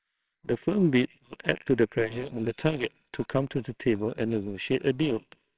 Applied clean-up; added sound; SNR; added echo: neural separator model SepFormer WHAMR!.